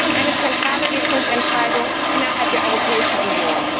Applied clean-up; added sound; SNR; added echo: none; Toilet flush; -5 dB; none.